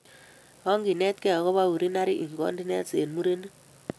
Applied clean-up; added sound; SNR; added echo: none; none; none; none.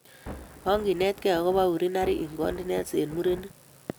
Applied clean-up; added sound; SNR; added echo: none; Thunder; 14 dB; none.